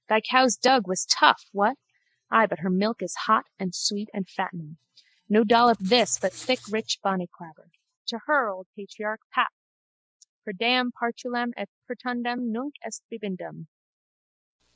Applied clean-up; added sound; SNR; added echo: classical method Wiener filter.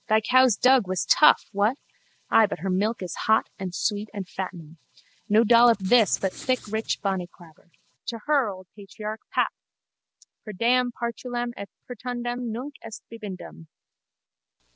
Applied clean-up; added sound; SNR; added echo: none; Writing; 20 dB; none.